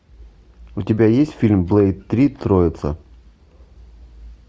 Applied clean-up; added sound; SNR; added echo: none; none; none; none.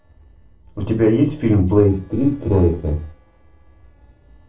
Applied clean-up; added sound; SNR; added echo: neural separator model SepFormer DNS4.